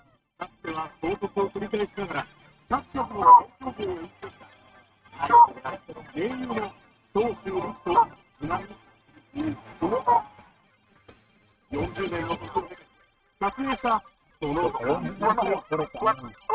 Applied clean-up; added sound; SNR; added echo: neural mask model RNNoise.